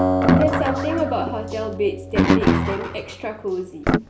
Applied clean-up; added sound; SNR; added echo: none; Acoustic guitar + Guitar; -5 dB; none.